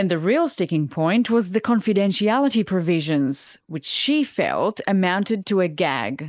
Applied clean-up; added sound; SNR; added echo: neural mask model Resemble Enhance denoiser.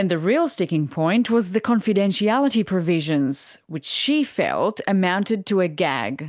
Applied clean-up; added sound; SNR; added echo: none; none; none; none.